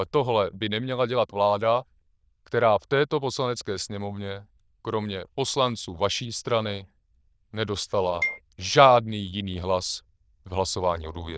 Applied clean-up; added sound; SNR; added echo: neural diffusion model UNIVERSE++.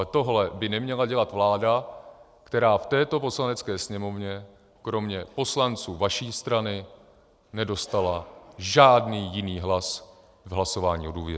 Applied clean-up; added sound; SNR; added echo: none; none; none; none.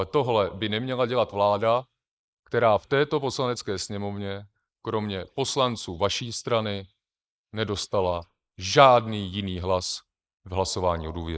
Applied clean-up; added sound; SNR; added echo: neural mask model Resemble Enhance denoiser.